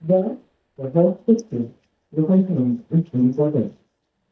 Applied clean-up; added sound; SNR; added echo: neural mask model DeepFilterNet 3.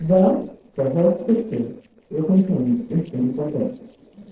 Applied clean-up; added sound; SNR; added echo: neural separator model SepFormer DNS4.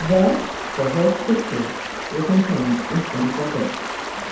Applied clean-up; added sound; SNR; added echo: none; Stream; 7 dB; reverberation time 0.8 s.